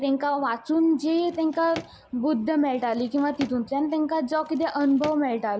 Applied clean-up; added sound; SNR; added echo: none; Drawer open or close; 19 dB; none.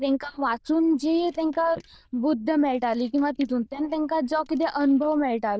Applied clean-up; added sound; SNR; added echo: neural diffusion model UNIVERSE++.